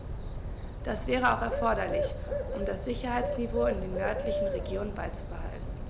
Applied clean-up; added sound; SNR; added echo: none; Bird; 0 dB; none.